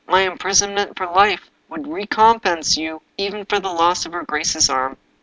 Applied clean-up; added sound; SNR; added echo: none; none; none; none.